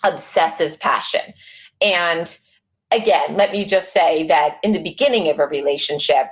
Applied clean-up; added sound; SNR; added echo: none; none; none; none.